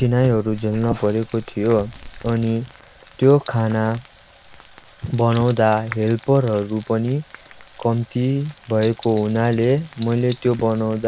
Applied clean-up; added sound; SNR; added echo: neural mask model Resemble Enhance denoiser.